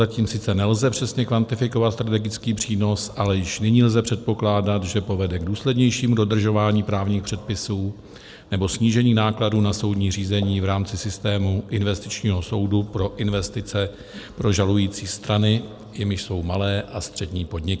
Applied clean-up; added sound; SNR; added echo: none; none; none; none.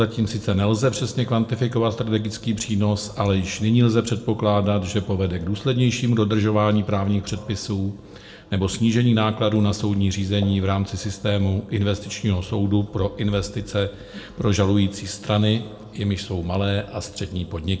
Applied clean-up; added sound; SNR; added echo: none; none; none; reverberation time 0.5 s.